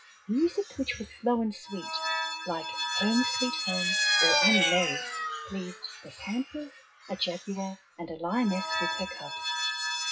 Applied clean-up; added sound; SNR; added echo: classical method WPE with log-MMSE.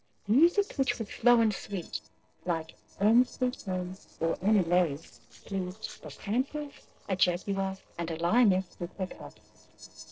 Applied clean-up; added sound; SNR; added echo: neural separator model SepFormer DNS4.